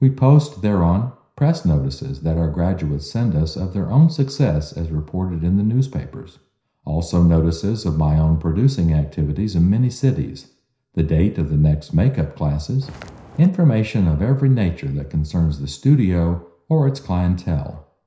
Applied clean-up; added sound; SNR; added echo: none; Walk, footsteps; 19 dB; reverberation time 0.5 s.